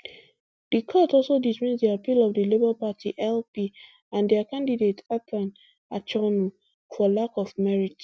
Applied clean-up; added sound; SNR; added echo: none; none; none; none.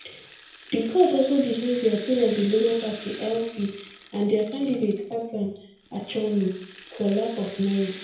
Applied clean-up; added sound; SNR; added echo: none; Rattle (instrument); 15 dB; reverberation time 0.5 s.